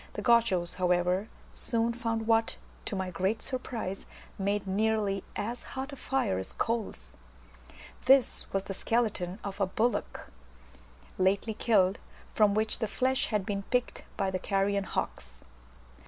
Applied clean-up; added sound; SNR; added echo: none; none; none; none.